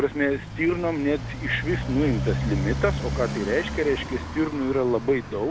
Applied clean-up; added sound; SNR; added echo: none; Motorcycle; 5 dB; none.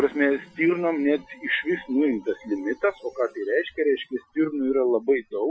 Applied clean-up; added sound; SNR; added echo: classical method Wiener filter.